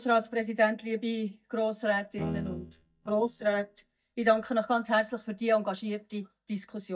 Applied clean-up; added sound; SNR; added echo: neural mask model DeepFilterNet 3.